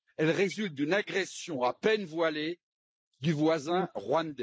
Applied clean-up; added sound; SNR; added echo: neural mask model Resemble Enhance denoiser.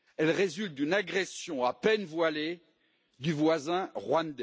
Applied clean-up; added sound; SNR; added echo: none; none; none; none.